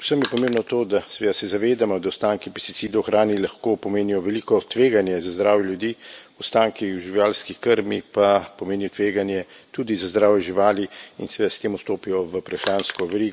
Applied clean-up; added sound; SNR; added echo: none; Crushing; 11 dB; none.